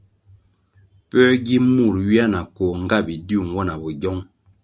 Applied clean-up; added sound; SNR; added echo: none; none; none; none.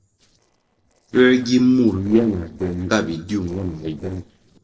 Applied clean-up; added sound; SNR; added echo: neural separator model SepFormer DNS4.